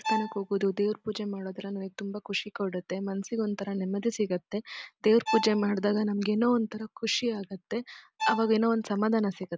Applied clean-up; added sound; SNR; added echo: none; Bowed string instrument; 7 dB; none.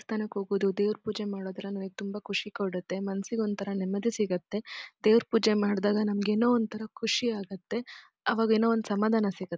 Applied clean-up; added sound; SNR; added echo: none; none; none; none.